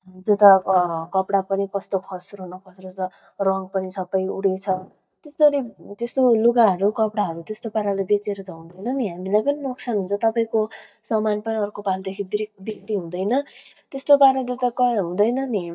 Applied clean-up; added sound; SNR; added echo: neural mask model DeepFilterNet 3.